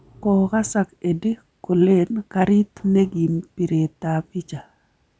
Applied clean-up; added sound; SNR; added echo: none; none; none; none.